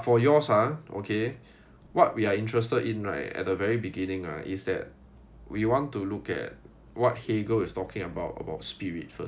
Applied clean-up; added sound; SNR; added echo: none; none; none; none.